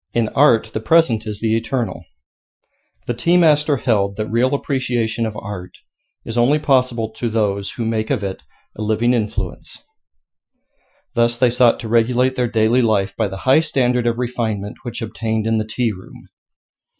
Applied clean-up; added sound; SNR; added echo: classical method Wiener filter.